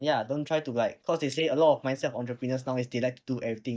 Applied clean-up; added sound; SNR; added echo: neural mask model DeepFilterNet 3.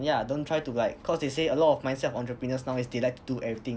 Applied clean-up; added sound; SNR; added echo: none; none; none; none.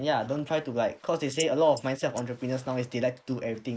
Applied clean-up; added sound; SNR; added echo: neural mask model Resemble Enhance denoiser.